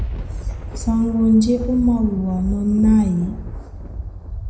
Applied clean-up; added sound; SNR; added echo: none; Thunder; 8 dB; reverberation time 0.7 s.